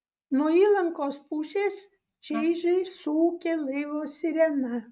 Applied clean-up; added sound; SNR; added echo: neural mask model RNNoise.